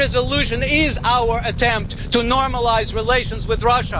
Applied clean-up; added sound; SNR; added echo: none; Fire; 6 dB; none.